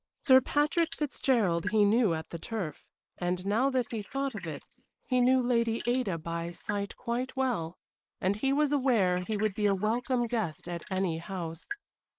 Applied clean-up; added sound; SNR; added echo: neural mask model Resemble Enhance denoiser.